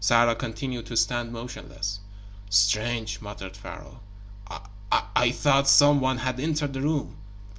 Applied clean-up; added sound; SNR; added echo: none; none; none; none.